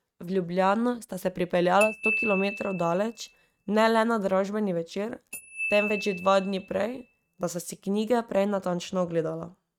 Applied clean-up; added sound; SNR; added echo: neural mask model RNNoise.